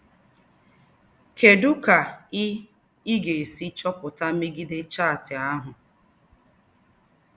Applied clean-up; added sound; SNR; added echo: none; none; none; none.